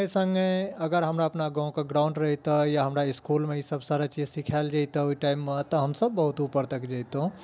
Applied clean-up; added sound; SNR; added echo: none; none; none; none.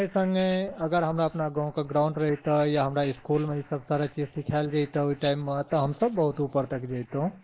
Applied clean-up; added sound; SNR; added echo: neural mask model Resemble Enhance denoiser.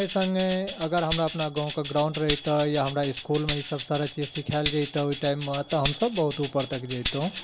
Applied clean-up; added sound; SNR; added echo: none; Tambourine; 9 dB; none.